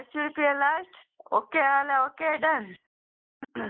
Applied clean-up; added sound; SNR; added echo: neural mask model Resemble Enhance denoiser.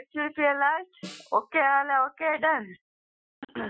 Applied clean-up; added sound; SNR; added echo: classical method Wiener filter.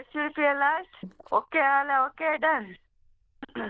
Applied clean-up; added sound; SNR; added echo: neural diffusion model UNIVERSE++.